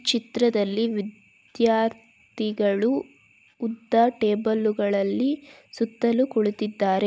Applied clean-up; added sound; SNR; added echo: none; none; none; none.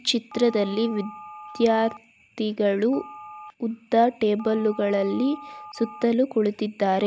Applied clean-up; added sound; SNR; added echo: none; Telephone; 19 dB; none.